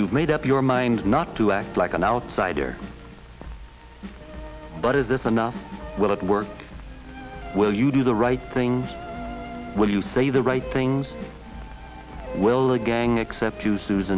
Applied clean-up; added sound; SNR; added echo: none; Drum kit; 18 dB; none.